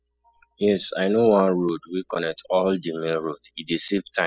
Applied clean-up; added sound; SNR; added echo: classical method spectral subtraction.